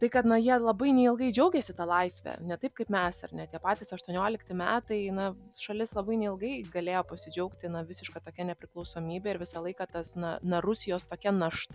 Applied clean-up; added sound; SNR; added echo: none; none; none; none.